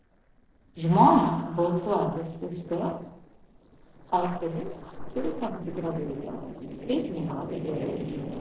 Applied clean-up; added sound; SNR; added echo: neural separator model SepFormer DNS4.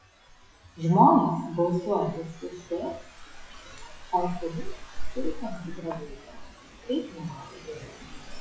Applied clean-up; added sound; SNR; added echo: classical method WPE with log-MMSE.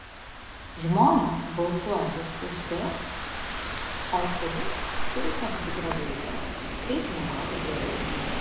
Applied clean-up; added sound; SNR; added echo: none; Rain / Thunderstorm; 2 dB; reverberation time 1.0 s.